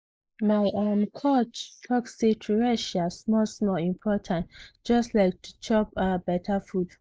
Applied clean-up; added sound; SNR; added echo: neural mask model Resemble Enhance denoiser.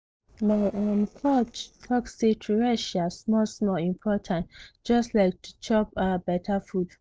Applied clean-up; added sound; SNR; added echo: neural separator model SepFormer DNS4.